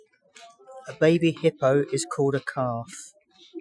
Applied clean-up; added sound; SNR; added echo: classical method Wiener filter.